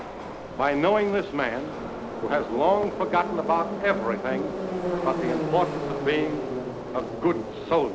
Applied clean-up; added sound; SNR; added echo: none; Subway, metro, underground; 5 dB; none.